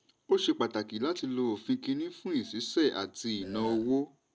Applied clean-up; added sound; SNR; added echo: none; Burping, eructation; 14 dB; none.